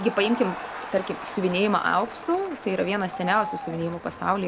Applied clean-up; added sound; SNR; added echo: none; Crowd; 10 dB; none.